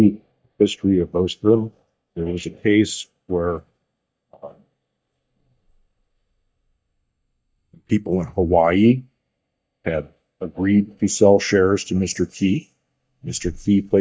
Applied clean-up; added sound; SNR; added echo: neural mask model DeepFilterNet 3.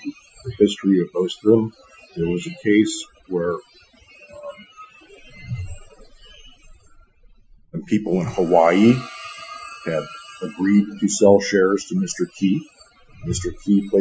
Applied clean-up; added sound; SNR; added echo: classical method Wiener filter.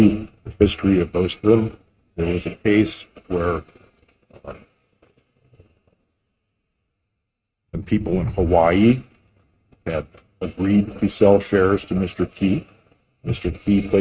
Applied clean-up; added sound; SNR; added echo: neural mask model RNNoise.